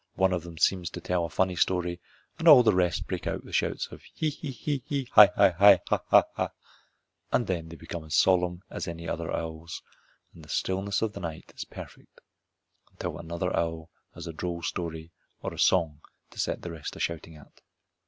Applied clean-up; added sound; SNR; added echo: none; none; none; none.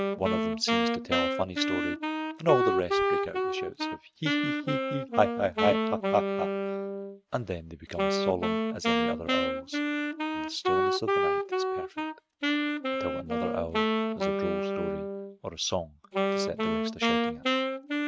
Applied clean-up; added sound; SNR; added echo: neural mask model RNNoise.